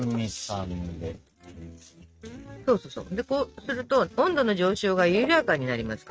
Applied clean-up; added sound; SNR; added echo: neural mask model RNNoise.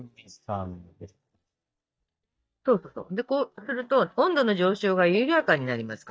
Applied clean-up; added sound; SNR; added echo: neural mask model DeepFilterNet 3.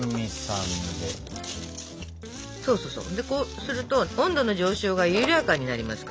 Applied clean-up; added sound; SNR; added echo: none; Telephone; 18 dB; none.